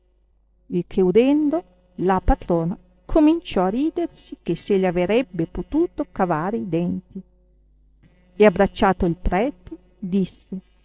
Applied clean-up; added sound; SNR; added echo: neural separator model SepFormer DNS4.